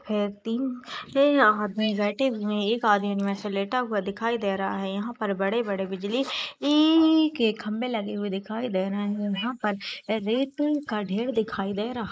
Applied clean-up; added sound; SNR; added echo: neural mask model Resemble Enhance denoiser.